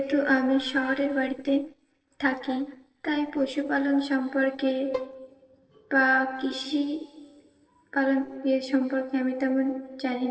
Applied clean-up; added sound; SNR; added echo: neural separator model SepFormer DNS4.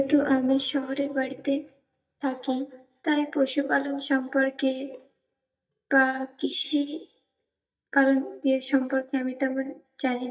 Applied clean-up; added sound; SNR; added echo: neural mask model DeepFilterNet 3.